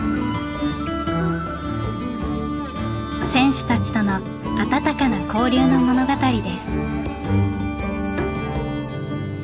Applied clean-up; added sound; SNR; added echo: none; Bowed string instrument; 16 dB; none.